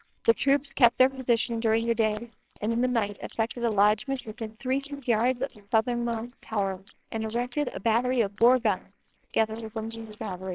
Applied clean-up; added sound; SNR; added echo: neural separator model SepFormer WHAMR!.